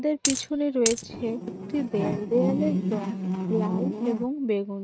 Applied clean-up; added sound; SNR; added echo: neural mask model RNNoise.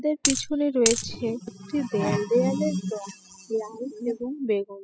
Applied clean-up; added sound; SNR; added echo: classical method spectral subtraction.